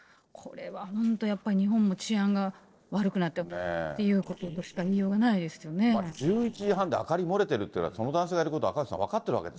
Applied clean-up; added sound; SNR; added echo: neural separator model SepFormer DNS4.